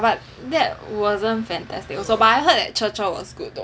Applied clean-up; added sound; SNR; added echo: none; Burping, eructation; 19 dB; none.